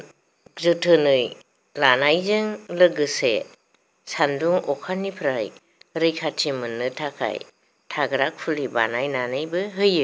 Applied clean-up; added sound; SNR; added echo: none; none; none; none.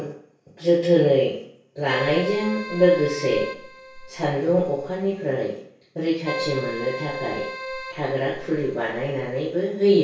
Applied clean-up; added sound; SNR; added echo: none; Keyboard (musical); 11 dB; reverberation time 0.6 s.